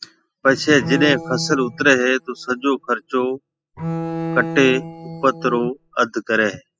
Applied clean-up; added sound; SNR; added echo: classical method spectral subtraction.